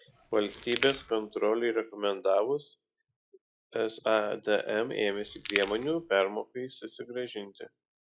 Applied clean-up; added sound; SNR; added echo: classical method log-MMSE.